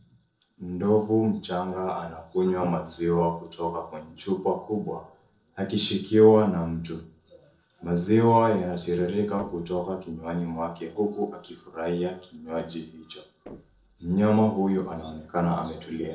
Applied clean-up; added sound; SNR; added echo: neural separator model SepFormer DNS4.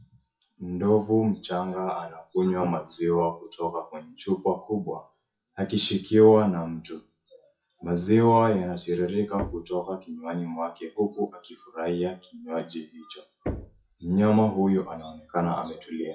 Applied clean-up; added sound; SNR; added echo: classical method WPE with log-MMSE.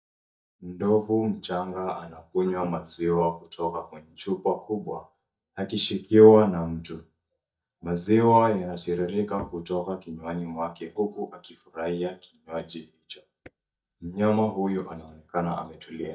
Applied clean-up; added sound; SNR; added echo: neural mask model DeepFilterNet 3.